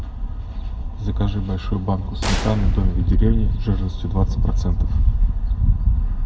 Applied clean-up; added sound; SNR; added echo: none; Gunshot, gunfire; 16 dB; reverberation time 0.8 s.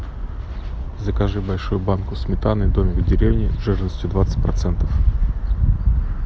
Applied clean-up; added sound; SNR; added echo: none; none; none; none.